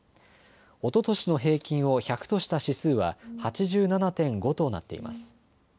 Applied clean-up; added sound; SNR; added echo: none; Brass instrument; 16 dB; none.